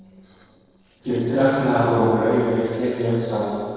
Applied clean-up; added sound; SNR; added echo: neural separator model SepFormer DNS4.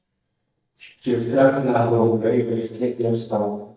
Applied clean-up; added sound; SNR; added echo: neural mask model DeepFilterNet 3.